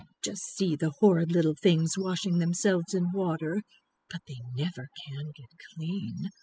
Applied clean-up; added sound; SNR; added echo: classical method spectral subtraction.